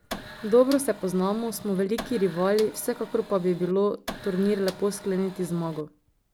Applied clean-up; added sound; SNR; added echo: none; Printer; 15 dB; none.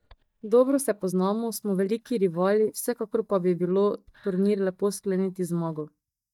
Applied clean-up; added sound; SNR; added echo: neural mask model DeepFilterNet 3.